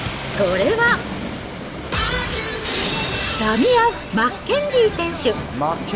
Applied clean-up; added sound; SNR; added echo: none; Waves, surf; 10 dB; none.